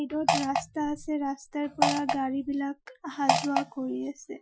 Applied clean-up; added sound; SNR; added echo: classical method Wiener filter.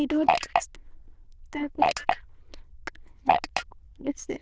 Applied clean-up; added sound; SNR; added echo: neural diffusion model UNIVERSE++.